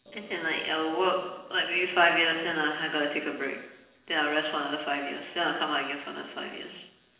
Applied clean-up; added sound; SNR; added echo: neural separator model SepFormer DNS4.